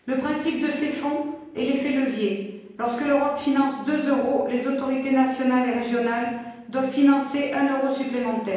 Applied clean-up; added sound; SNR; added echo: none; none; none; reverberation time 1.0 s.